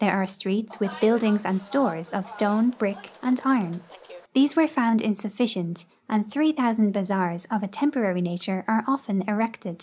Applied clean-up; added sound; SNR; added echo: none; Bus; 17 dB; none.